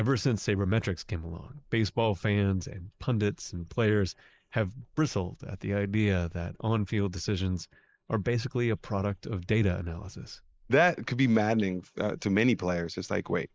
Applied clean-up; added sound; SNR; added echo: neural mask model Resemble Enhance denoiser.